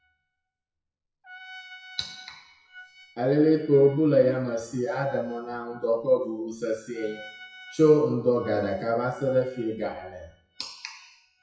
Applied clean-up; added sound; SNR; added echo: classical method WPE with log-MMSE.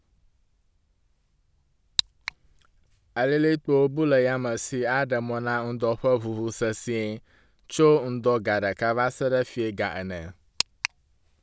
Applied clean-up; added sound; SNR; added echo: none; none; none; none.